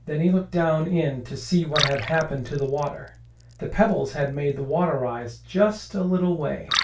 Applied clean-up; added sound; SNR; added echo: none; Liquid; 11 dB; reverberation time 0.2 s.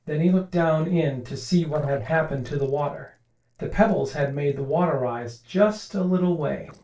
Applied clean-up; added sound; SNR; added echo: neural separator model SepFormer DNS4.